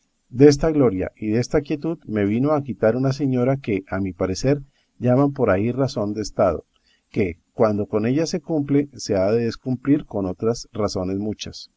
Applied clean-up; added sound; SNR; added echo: none; none; none; none.